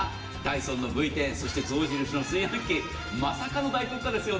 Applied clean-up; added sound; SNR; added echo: none; none; none; reverberation time 0.9 s.